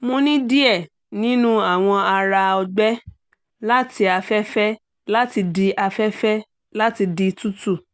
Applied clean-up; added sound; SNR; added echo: none; none; none; none.